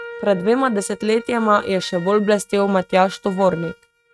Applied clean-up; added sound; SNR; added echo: neural mask model RNNoise.